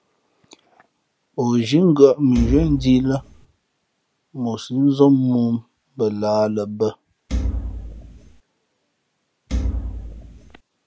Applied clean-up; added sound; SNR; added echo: none; Thump, thud; 5 dB; none.